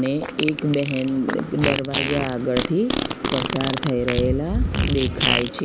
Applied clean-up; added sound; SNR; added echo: none; Fart; 2 dB; none.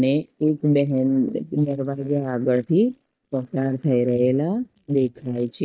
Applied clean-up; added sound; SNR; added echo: neural mask model DeepFilterNet 3.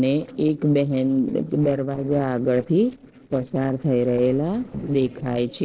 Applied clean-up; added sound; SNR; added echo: neural separator model SepFormer DNS4.